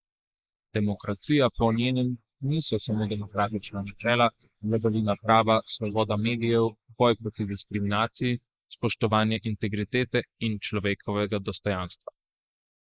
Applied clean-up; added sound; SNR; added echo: neural mask model Resemble Enhance denoiser.